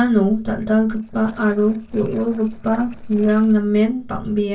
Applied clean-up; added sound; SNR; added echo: neural separator model SepFormer DNS4.